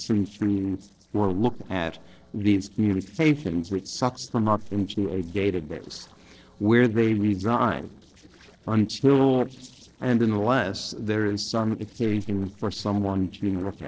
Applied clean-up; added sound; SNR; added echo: neural separator model SepFormer DNS4.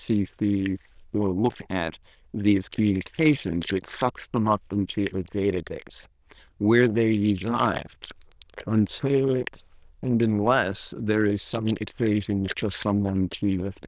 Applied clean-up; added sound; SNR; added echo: neural diffusion model UNIVERSE++.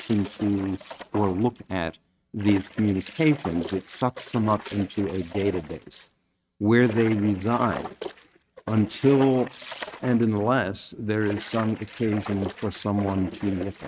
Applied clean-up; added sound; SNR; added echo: neural mask model RNNoise.